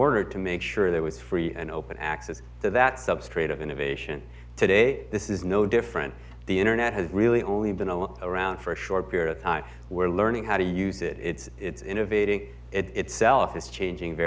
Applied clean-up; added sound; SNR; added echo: none; none; none; none.